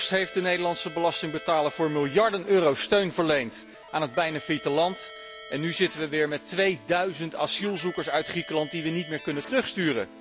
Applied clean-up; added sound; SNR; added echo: none; Keyboard (musical); 16 dB; none.